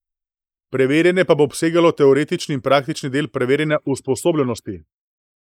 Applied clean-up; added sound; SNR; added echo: neural mask model Resemble Enhance denoiser.